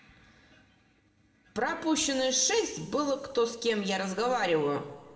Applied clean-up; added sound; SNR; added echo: none; none; none; reverberation time 2.9 s.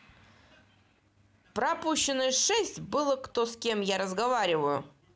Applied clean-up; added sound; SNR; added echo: none; none; none; none.